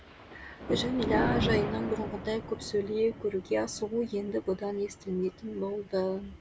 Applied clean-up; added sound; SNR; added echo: none; Thunder; 5 dB; none.